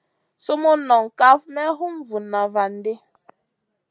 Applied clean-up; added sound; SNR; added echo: none; none; none; none.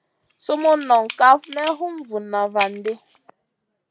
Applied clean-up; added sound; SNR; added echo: none; Camera; 15 dB; none.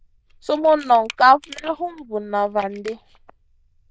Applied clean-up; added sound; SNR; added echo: neural diffusion model UNIVERSE++.